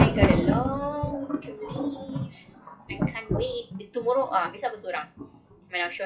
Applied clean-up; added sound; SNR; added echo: classical method WPE with log-MMSE.